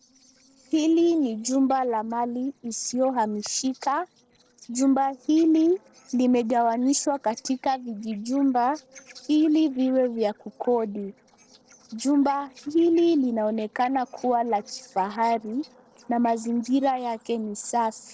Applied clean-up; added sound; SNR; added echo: neural separator model SepFormer DNS4.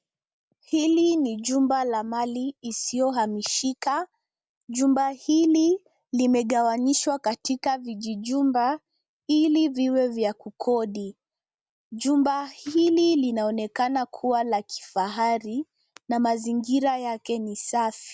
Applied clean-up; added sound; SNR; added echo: none; none; none; none.